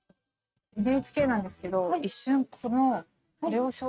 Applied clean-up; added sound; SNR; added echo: neural mask model RNNoise.